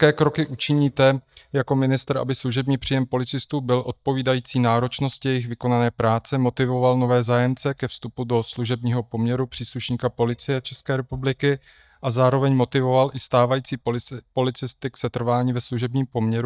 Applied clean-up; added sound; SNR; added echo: neural mask model DeepFilterNet 3.